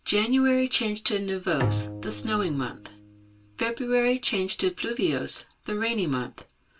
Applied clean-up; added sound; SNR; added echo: none; Bowed string instrument; 9 dB; reverberation time 0.1 s.